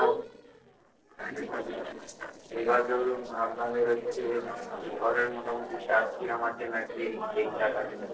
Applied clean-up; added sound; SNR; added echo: neural separator model SepFormer DNS4.